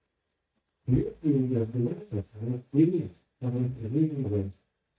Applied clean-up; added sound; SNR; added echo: neural mask model DeepFilterNet 3.